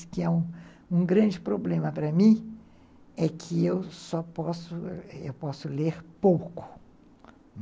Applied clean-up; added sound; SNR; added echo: none; none; none; none.